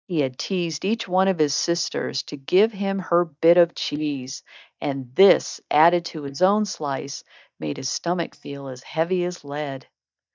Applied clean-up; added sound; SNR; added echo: neural mask model DeepFilterNet 3.